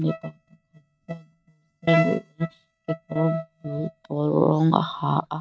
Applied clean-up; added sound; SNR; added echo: neural mask model RNNoise.